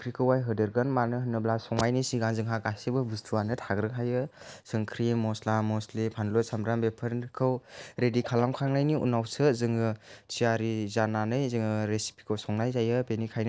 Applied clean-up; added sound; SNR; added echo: none; Chicken, rooster; 19 dB; none.